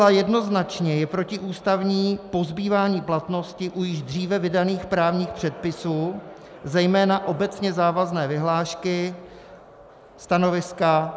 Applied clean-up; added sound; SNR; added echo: none; none; none; none.